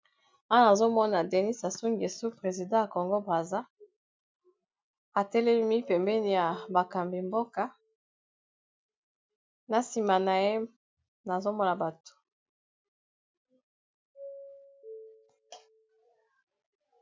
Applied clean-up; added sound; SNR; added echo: none; Doorbell; 19 dB; none.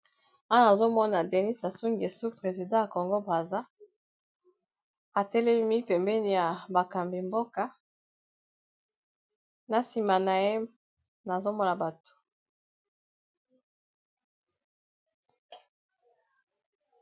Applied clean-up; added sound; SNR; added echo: none; none; none; none.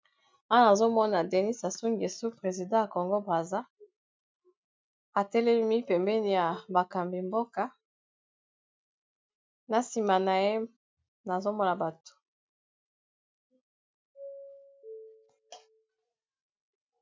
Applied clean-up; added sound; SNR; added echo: neural mask model RNNoise.